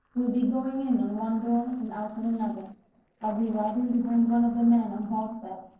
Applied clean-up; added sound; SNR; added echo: neural separator model SepFormer DNS4.